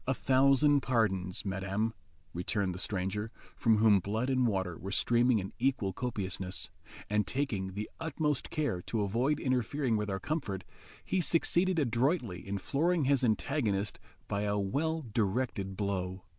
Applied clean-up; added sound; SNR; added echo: none; none; none; none.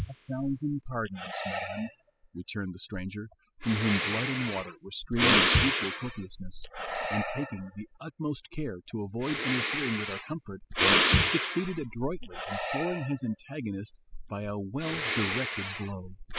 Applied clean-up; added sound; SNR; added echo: classical method spectral subtraction.